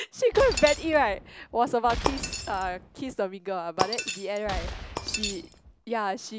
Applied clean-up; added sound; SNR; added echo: none; Boom + Shatter; 7 dB; none.